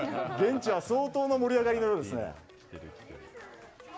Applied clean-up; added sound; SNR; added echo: none; none; none; none.